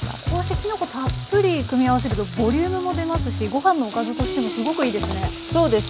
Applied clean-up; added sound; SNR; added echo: none; none; none; none.